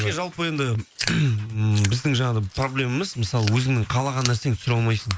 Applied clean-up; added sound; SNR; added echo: neural mask model Resemble Enhance denoiser.